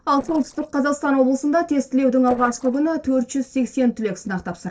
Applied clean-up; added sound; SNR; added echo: neural separator model SepFormer DNS4.